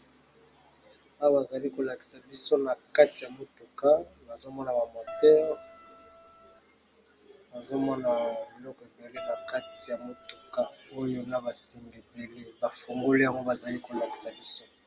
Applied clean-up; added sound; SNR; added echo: none; Keyboard (musical); 14 dB; none.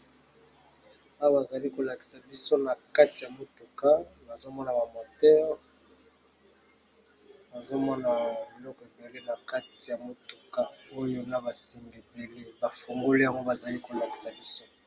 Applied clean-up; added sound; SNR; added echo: none; none; none; none.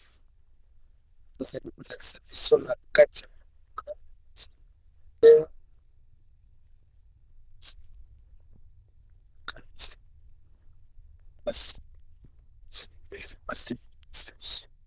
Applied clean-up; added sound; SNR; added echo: neural diffusion model UNIVERSE++.